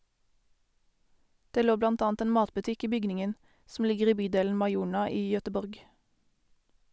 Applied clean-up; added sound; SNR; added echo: none; none; none; none.